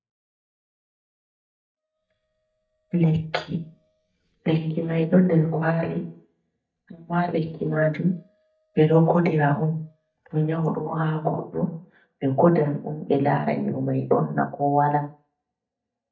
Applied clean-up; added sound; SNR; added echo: neural mask model DeepFilterNet 3.